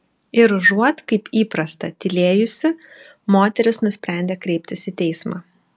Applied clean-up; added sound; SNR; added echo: none; none; none; none.